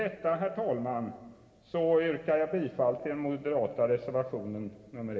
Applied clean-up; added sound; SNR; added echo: none; none; none; reverberation time 1.8 s.